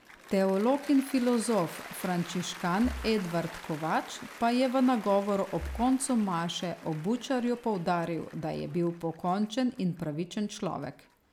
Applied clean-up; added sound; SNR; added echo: none; Applause / Cheering + Breathing; 16 dB; none.